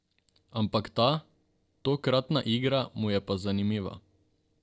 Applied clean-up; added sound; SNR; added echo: neural separator model SepFormer DNS4.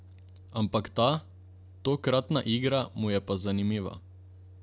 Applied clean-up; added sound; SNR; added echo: none; Microwave oven; 20 dB; none.